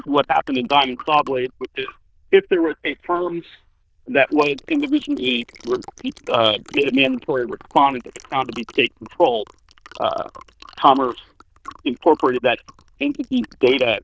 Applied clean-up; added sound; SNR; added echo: neural diffusion model UNIVERSE++.